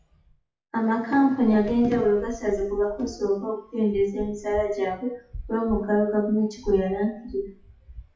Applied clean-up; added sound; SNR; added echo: classical method WPE with log-MMSE.